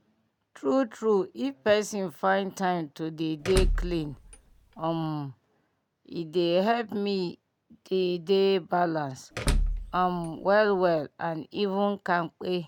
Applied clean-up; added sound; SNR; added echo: none; Door / Car; 2 dB; none.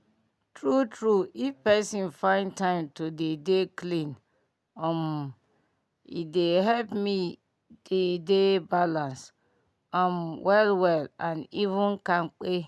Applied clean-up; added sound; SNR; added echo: none; none; none; none.